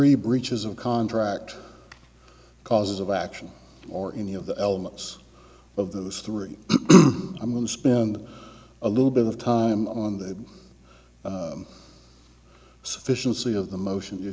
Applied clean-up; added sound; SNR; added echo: none; none; none; none.